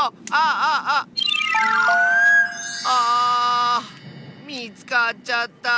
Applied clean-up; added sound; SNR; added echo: none; Telephone; 9 dB; none.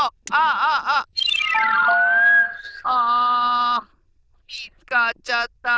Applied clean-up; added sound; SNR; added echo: neural diffusion model UNIVERSE++.